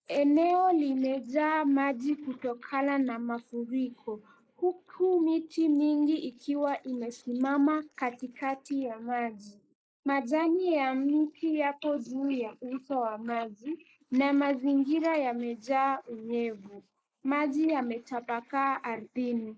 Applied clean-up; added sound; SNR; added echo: neural mask model Resemble Enhance denoiser.